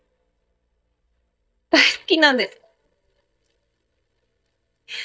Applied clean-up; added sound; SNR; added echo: neural mask model DeepFilterNet 3.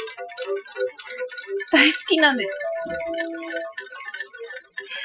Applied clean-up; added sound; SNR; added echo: classical method Wiener filter.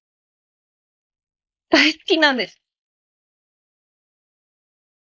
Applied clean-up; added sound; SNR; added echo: neural mask model Resemble Enhance denoiser.